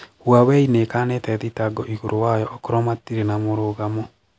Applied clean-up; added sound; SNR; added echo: none; none; none; none.